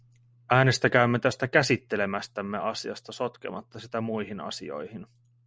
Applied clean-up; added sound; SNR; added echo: none; none; none; none.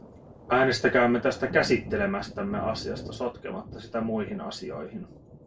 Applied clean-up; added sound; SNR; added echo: none; Thunder; 14 dB; reverberation time 0.2 s.